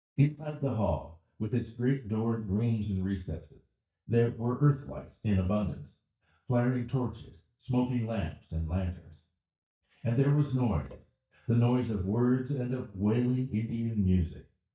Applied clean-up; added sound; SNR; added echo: neural mask model DeepFilterNet 3.